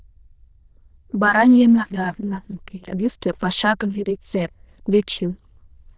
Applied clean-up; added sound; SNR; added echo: neural diffusion model UNIVERSE++.